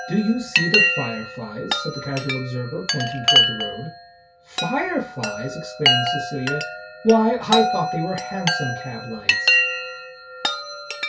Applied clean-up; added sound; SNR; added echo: none; Chime; -2 dB; reverberation time 0.2 s.